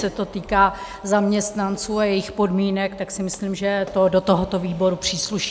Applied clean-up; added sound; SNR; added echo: none; none; none; none.